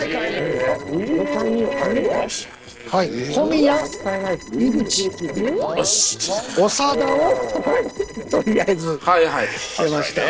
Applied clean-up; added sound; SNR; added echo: neural separator model SepFormer DNS4.